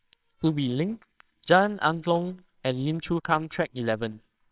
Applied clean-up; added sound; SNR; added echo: neural separator model SepFormer WHAMR!.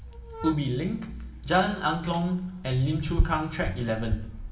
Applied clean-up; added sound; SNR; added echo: none; Bicycle; 5 dB; reverberation time 2.8 s.